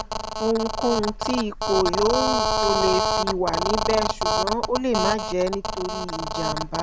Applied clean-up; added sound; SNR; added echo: none; Telephone; -1 dB; none.